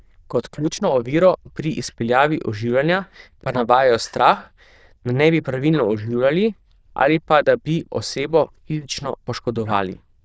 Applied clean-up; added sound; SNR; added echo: neural diffusion model UNIVERSE++.